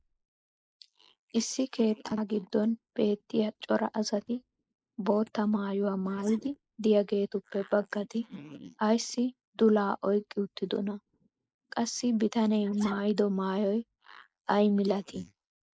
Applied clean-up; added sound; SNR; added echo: neural mask model Resemble Enhance denoiser.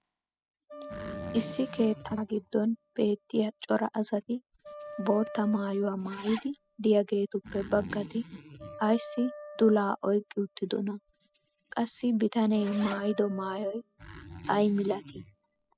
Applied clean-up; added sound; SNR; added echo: classical method spectral subtraction.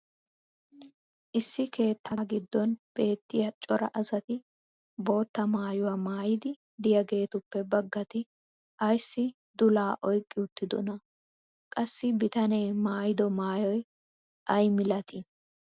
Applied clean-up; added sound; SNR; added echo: none; none; none; none.